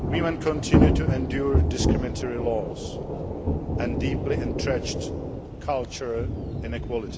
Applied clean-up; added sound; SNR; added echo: none; Thunder / Rain; -5 dB; none.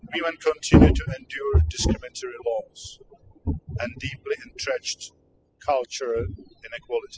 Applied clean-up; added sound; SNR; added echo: classical method spectral subtraction.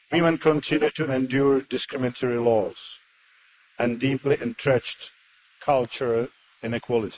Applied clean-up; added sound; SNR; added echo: neural mask model Resemble Enhance denoiser.